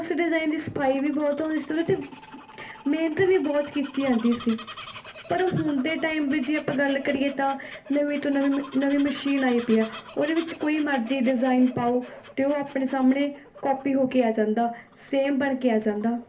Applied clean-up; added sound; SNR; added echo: none; Bird vocalization, bird call, bird song; 19 dB; reverberation time 0.3 s.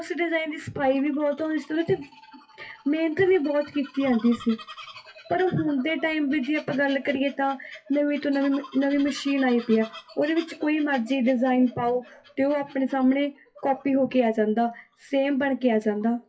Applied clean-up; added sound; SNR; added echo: classical method WPE with log-MMSE.